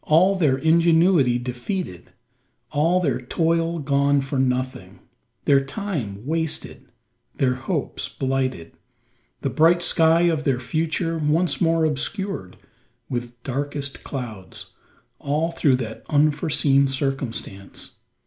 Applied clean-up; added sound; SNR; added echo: none; none; none; none.